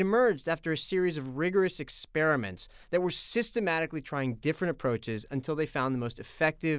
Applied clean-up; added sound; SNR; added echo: none; none; none; none.